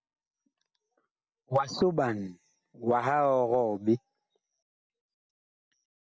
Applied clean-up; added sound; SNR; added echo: none; none; none; none.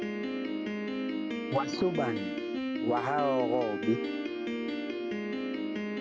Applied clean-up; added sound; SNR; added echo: none; Piano; -1 dB; none.